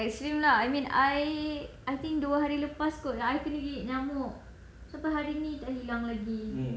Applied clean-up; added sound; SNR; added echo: none; none; none; none.